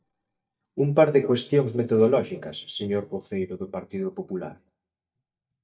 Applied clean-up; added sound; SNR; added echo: neural mask model DeepFilterNet 3.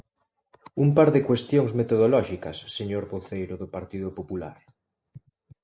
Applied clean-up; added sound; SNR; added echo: none; none; none; none.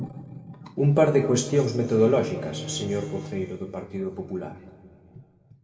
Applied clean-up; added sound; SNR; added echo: none; Bowed string instrument; 15 dB; reverberation time 2.0 s.